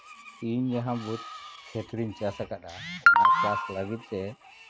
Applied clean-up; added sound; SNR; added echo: none; Screech; 20 dB; none.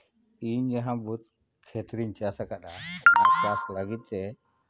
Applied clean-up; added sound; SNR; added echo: none; none; none; none.